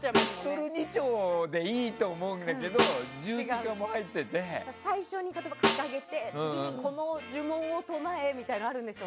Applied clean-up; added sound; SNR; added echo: none; Snare drum; 4 dB; none.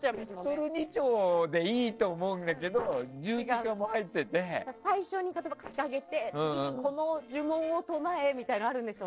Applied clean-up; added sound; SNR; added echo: neural separator model SepFormer DNS4.